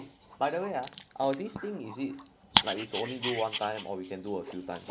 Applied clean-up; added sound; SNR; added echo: none; Dog; 2 dB; none.